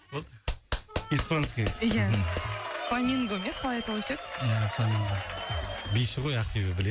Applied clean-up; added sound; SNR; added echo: none; Harmonica; 17 dB; none.